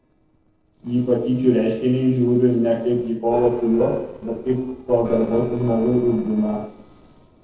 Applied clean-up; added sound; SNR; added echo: neural separator model SepFormer DNS4.